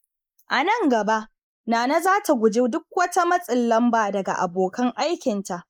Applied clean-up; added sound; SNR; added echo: neural mask model Resemble Enhance denoiser.